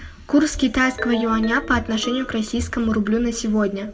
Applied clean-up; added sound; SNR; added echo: none; Ringtone; 14 dB; reverberation time 0.6 s.